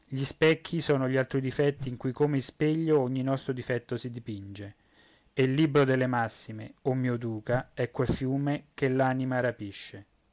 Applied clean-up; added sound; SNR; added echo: none; Whoosh, swoosh, swish; 18 dB; none.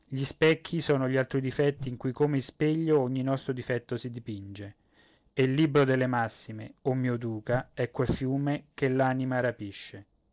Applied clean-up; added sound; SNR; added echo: neural separator model SepFormer DNS4.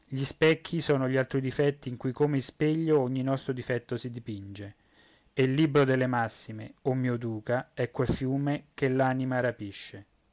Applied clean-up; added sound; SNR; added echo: none; none; none; none.